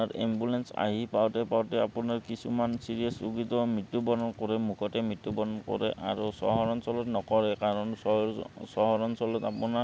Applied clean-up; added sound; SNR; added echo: none; none; none; none.